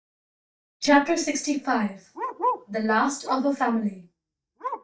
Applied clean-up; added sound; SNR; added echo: neural mask model DeepFilterNet 3.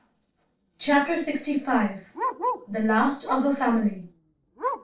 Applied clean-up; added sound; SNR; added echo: neural separator model SepFormer DNS4.